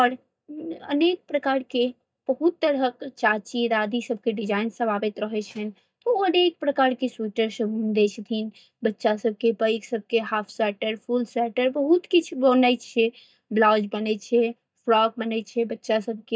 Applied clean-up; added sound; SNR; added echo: neural mask model DeepFilterNet 3.